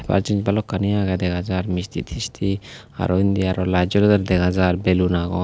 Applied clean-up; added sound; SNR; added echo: none; none; none; none.